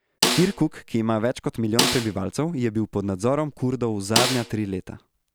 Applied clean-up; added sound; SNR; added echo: none; Snare drum; 2 dB; none.